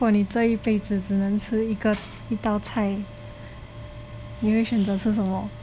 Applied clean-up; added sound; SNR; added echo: none; Tambourine; 10 dB; none.